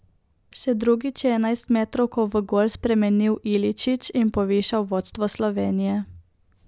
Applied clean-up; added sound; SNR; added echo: none; none; none; none.